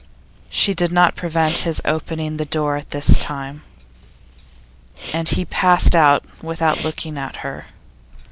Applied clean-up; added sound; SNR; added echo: none; Respiratory sounds; 20 dB; none.